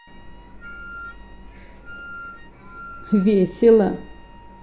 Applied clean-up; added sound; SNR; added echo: none; Wind instrument, woodwind instrument; 19 dB; none.